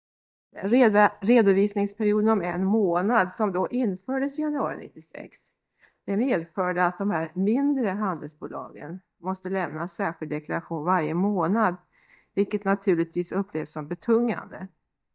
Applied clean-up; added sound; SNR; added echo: neural mask model DeepFilterNet 3.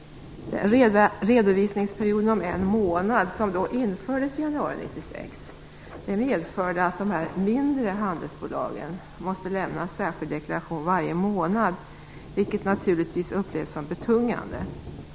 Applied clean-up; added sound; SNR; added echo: none; Thunder / Rain; 19 dB; none.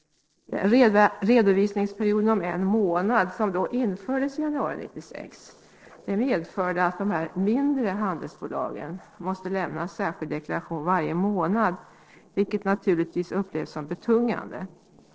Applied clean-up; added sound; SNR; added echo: neural separator model SepFormer DNS4.